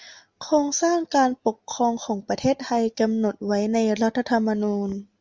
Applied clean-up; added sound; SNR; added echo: none; none; none; none.